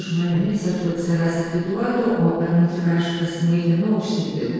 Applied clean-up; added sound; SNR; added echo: neural separator model SepFormer DNS4.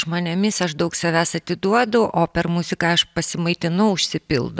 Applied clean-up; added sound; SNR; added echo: none; none; none; none.